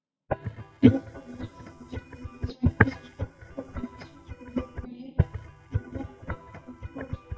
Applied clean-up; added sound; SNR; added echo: neural mask model DeepFilterNet 3.